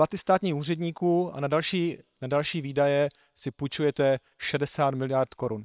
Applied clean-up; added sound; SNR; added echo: neural separator model SepFormer WHAM!.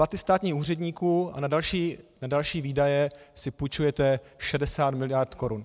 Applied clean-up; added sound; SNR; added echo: none; none; none; none.